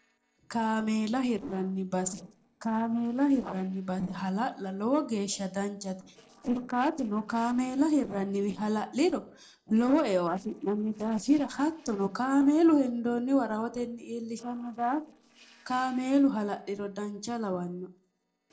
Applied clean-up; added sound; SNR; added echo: neural separator model SepFormer DNS4.